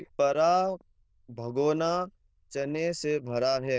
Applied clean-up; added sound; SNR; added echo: neural diffusion model UNIVERSE++.